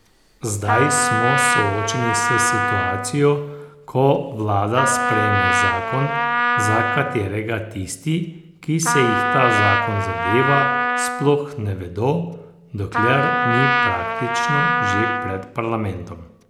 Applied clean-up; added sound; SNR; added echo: none; Trumpet; -1 dB; none.